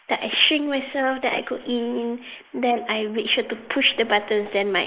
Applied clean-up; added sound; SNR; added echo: neural mask model Resemble Enhance denoiser.